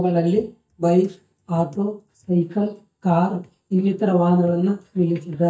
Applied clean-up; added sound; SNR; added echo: neural mask model DeepFilterNet 3.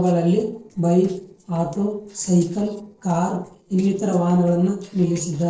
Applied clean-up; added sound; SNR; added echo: neural separator model SepFormer DNS4.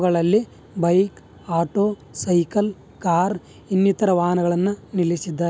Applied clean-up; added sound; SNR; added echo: none; none; none; none.